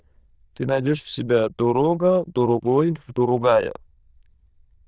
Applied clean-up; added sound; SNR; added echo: neural diffusion model UNIVERSE++.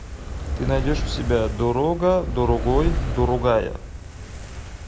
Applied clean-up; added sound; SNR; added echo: none; Fire; 4 dB; none.